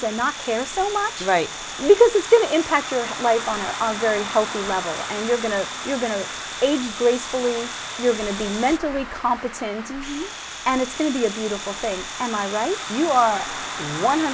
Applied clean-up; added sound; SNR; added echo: none; Traffic noise, roadway noise + Domestic sounds, home sounds; 9 dB; none.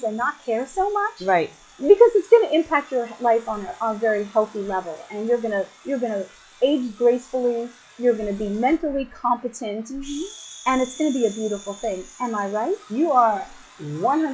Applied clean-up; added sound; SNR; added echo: classical method log-MMSE.